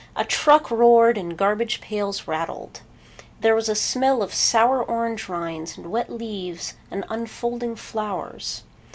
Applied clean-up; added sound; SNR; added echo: none; none; none; none.